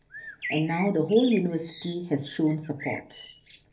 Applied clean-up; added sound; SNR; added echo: none; Bird; 13 dB; reverberation time 0.3 s.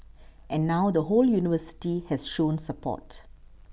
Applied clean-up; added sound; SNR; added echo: none; none; none; none.